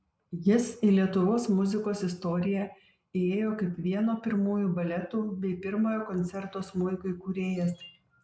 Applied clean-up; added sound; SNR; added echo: none; none; none; none.